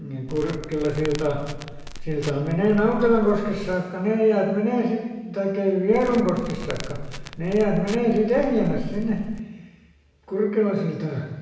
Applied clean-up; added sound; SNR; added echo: none; Crackle; 10 dB; reverberation time 1.2 s.